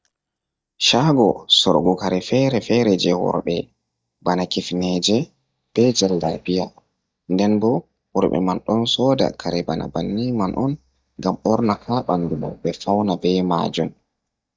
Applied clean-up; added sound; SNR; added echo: neural mask model DeepFilterNet 3.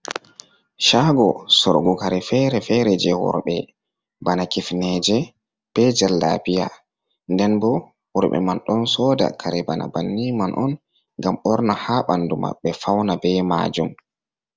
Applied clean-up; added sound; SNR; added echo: none; none; none; none.